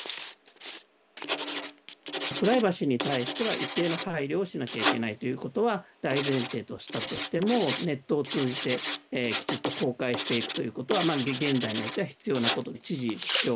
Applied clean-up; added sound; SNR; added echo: none; Writing; 2 dB; none.